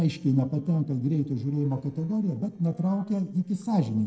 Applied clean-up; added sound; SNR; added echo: neural separator model SepFormer DNS4.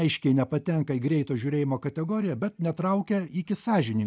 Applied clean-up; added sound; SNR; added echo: none; none; none; none.